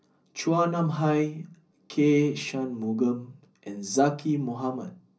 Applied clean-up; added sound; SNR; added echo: none; none; none; reverberation time 0.5 s.